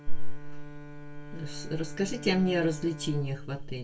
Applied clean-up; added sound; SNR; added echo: none; Bowed string instrument; 17 dB; reverberation time 0.2 s.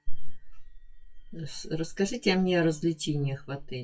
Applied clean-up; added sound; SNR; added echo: classical method WPE with log-MMSE.